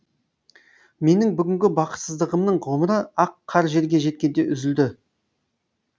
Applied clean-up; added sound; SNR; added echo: none; none; none; none.